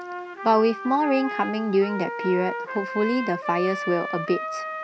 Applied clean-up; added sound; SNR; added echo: none; Trumpet; 8 dB; none.